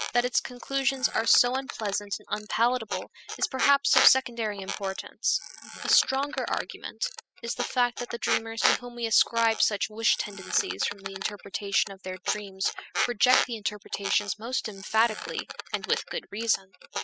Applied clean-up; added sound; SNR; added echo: classical method spectral subtraction.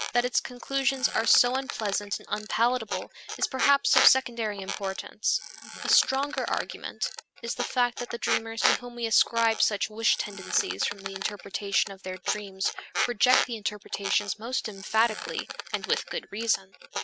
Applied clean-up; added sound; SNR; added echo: none; Squeak; 6 dB; none.